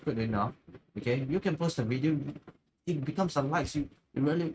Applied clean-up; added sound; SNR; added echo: neural mask model RNNoise.